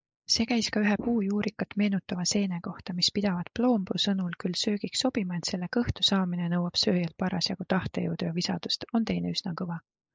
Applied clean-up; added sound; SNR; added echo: neural mask model Resemble Enhance denoiser.